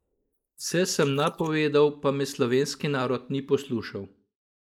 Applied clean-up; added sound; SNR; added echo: neural mask model Resemble Enhance denoiser.